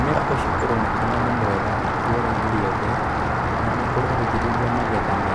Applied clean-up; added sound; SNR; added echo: none; Rain; -5 dB; none.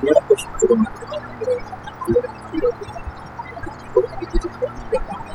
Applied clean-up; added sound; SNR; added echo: classical method spectral subtraction.